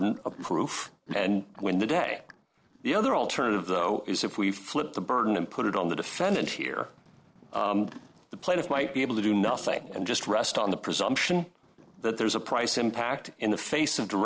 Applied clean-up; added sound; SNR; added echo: neural separator model SepFormer DNS4.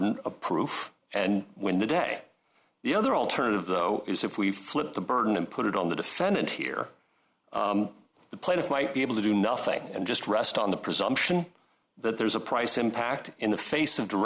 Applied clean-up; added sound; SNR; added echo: none; none; none; none.